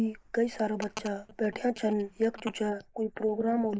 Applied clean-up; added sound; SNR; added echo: neural mask model Resemble Enhance denoiser.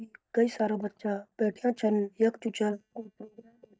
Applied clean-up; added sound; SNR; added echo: neural mask model DeepFilterNet 3.